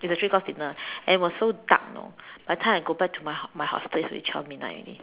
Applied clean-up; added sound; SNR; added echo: none; none; none; none.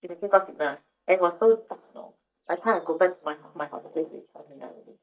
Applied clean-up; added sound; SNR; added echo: neural mask model DeepFilterNet 3.